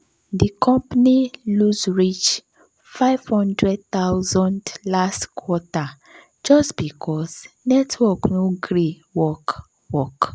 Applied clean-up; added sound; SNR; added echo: none; none; none; none.